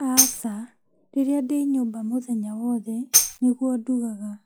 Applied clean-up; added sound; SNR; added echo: classical method log-MMSE.